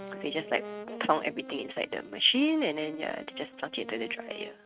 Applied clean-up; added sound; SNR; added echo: neural mask model RNNoise.